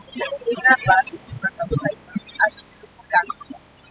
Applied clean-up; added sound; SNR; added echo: classical method spectral subtraction.